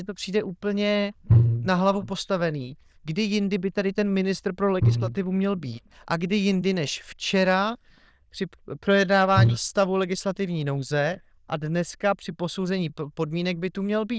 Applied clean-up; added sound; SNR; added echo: neural diffusion model UNIVERSE++.